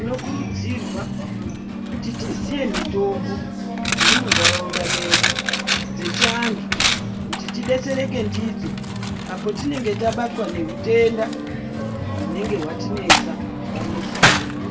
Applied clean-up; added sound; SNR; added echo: none; Coin (dropping); -4 dB; reverberation time 0.1 s.